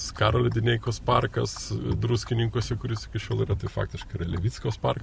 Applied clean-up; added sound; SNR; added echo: none; none; none; none.